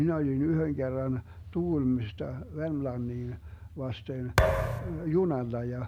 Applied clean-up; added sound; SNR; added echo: none; Thump, thud; -1 dB; none.